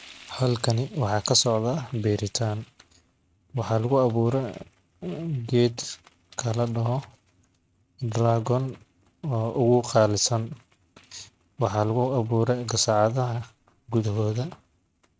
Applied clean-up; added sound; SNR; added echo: neural mask model RNNoise.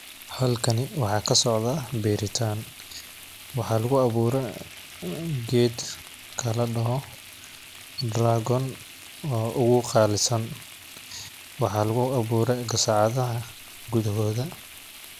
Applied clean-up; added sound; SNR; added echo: none; Frying (food); 17 dB; none.